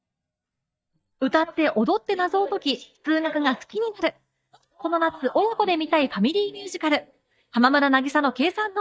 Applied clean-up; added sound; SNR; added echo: neural mask model DeepFilterNet 3.